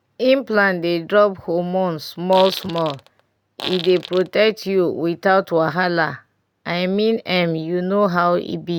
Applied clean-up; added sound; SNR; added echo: none; Fart; 13 dB; none.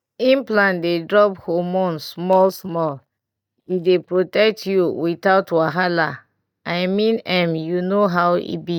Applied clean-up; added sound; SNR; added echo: neural mask model DeepFilterNet 3.